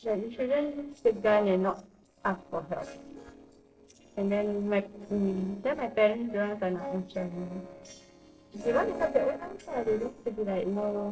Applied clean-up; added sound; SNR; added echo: neural separator model SepFormer DNS4.